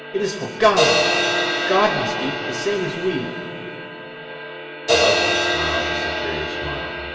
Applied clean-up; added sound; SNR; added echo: none; Crash cymbal; -2 dB; reverberation time 2.6 s.